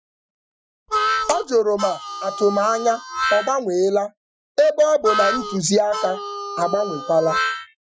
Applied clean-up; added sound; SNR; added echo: classical method Wiener filter.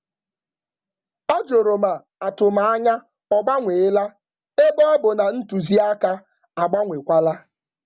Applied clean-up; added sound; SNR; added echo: none; none; none; none.